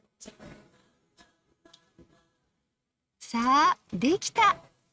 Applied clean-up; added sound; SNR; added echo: neural mask model RNNoise.